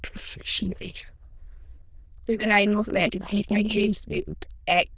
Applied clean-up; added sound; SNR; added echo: neural diffusion model UNIVERSE++.